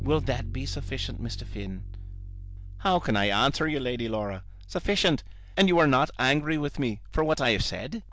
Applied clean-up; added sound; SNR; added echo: none; Bass guitar; 11 dB; none.